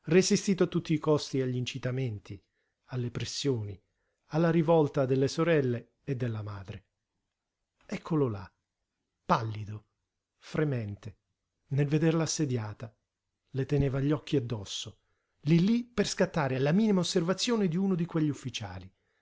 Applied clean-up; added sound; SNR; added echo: none; none; none; none.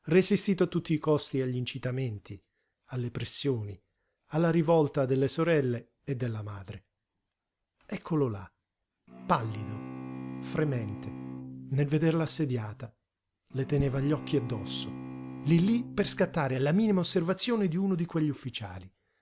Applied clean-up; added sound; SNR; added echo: none; Bowed string instrument; 12 dB; none.